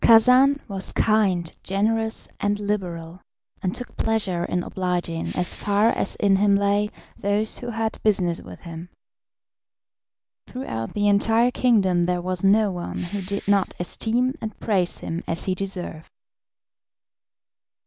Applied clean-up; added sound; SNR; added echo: none; Respiratory sounds; 18 dB; none.